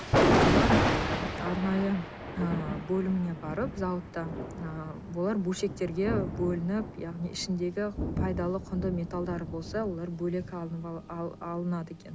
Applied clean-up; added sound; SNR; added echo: none; Thunder; 0 dB; none.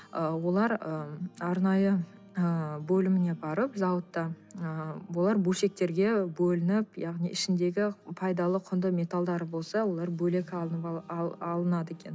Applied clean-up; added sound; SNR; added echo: none; none; none; none.